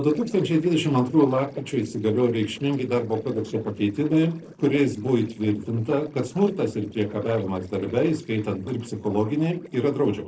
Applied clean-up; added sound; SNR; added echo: neural separator model SepFormer DNS4.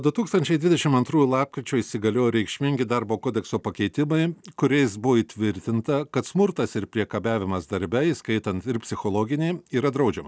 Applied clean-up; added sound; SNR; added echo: none; none; none; none.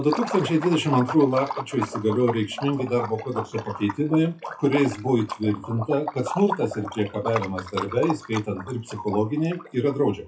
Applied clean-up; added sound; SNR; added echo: classical method WPE with log-MMSE.